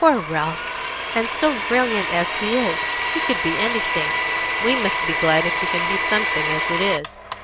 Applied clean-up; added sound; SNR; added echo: none; Domestic sounds, home sounds; 0 dB; none.